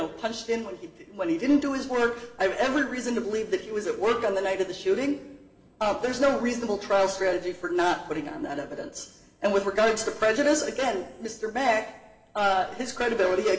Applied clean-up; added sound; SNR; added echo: none; none; none; reverberation time 1.1 s.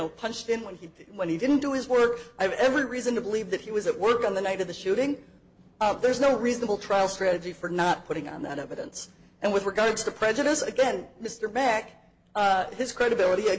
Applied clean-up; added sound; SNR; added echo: none; none; none; none.